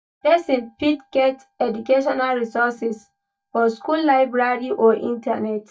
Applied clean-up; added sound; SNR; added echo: neural mask model DeepFilterNet 3.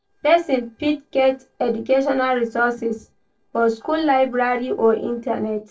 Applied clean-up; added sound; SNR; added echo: neural separator model SepFormer DNS4.